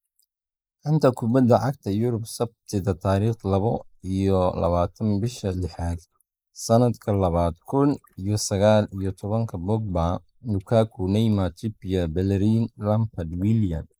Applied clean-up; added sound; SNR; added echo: neural mask model Resemble Enhance denoiser.